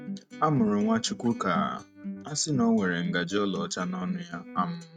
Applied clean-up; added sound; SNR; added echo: neural mask model RNNoise.